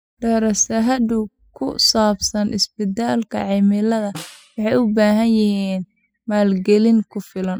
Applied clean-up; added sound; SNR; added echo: classical method spectral subtraction.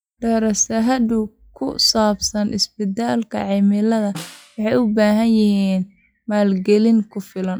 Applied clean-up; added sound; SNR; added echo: classical method log-MMSE.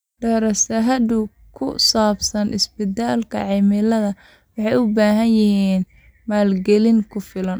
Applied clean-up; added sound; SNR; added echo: none; none; none; none.